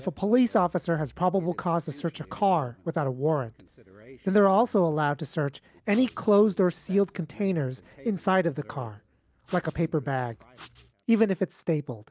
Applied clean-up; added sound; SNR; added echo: none; Writing; 20 dB; none.